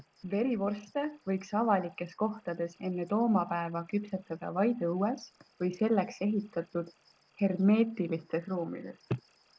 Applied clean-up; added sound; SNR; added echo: neural separator model SepFormer DNS4.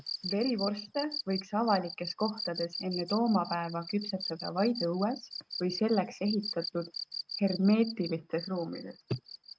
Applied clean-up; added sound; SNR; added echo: neural mask model RNNoise.